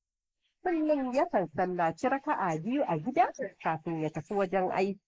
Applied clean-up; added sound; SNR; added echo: neural mask model Resemble Enhance denoiser.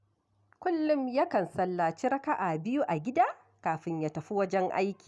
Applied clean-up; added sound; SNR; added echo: none; none; none; none.